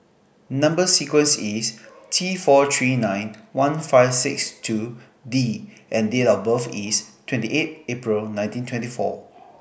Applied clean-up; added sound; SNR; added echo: none; none; none; none.